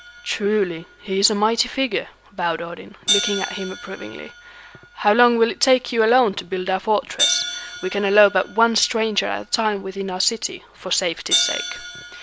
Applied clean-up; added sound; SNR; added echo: none; Hi-hat; 9 dB; none.